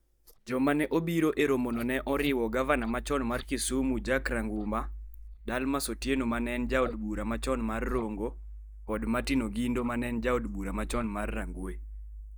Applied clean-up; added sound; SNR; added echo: neural mask model DeepFilterNet 3.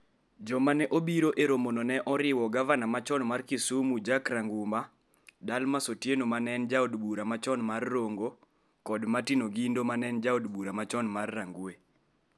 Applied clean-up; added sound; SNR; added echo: none; none; none; none.